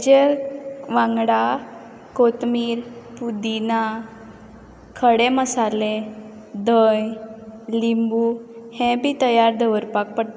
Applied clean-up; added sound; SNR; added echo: none; none; none; none.